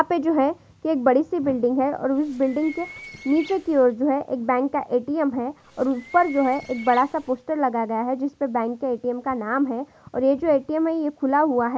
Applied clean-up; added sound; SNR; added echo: none; Bird; 19 dB; none.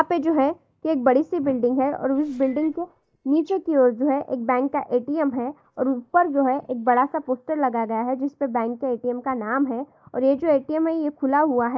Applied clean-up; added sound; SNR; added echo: neural mask model DeepFilterNet 3.